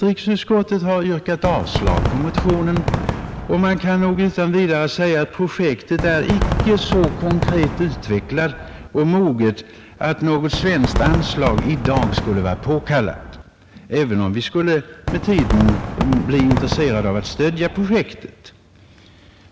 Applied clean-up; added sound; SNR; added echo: none; Fireworks; 5 dB; none.